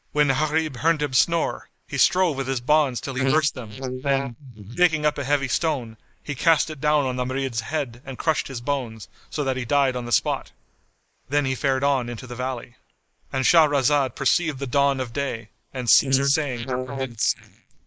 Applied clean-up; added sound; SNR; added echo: neural mask model Resemble Enhance denoiser.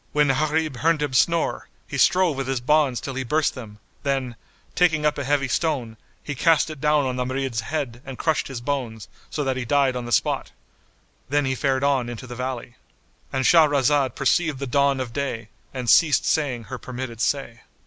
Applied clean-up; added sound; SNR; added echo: none; none; none; none.